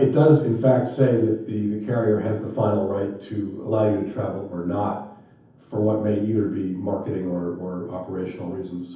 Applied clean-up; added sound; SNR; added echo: none; none; none; reverberation time 0.7 s.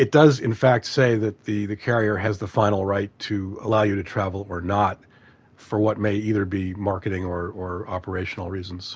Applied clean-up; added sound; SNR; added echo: none; none; none; none.